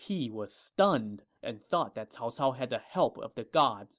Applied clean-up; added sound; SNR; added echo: none; none; none; none.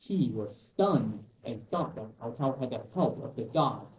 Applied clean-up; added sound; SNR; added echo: neural separator model SepFormer DNS4.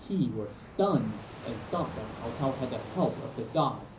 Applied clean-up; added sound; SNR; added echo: none; Fixed-wing aircraft, airplane; 12 dB; reverberation time 0.5 s.